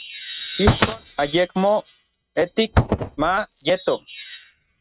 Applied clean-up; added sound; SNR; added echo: neural mask model RNNoise.